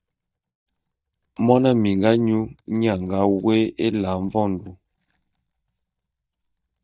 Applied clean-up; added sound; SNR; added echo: neural mask model DeepFilterNet 3.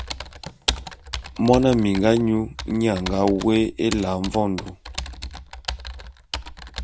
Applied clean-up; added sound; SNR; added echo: none; Computer keyboard; 10 dB; none.